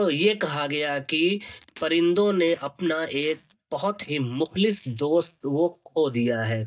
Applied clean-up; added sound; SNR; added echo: neural mask model DeepFilterNet 3.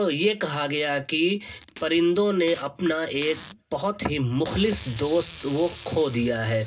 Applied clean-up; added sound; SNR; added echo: none; Packing tape, duct tape; 17 dB; reverberation time 0.2 s.